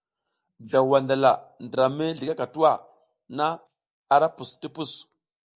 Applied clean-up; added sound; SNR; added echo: neural mask model Resemble Enhance denoiser.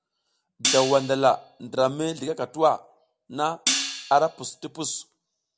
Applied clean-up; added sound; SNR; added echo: none; Hi-hat; 5 dB; none.